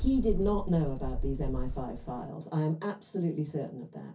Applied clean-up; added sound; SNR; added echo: none; Bird; 4 dB; reverberation time 0.3 s.